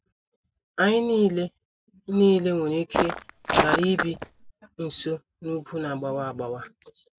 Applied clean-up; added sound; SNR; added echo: none; Walk, footsteps; -1 dB; none.